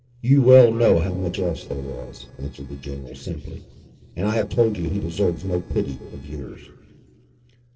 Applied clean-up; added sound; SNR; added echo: neural separator model SepFormer DNS4.